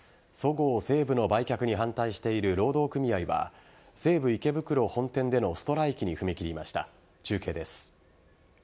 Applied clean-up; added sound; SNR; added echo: none; none; none; none.